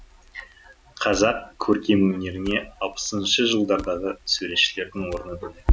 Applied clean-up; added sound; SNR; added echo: none; Crackle; 5 dB; none.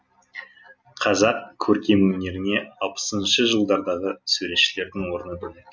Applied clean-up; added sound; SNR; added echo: none; none; none; none.